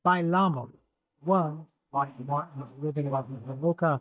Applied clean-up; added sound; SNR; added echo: neural mask model DeepFilterNet 3.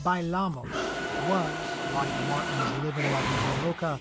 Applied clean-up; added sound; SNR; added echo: none; Mechanisms; 1 dB; none.